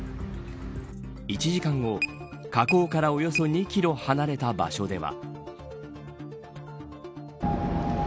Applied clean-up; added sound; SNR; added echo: none; none; none; none.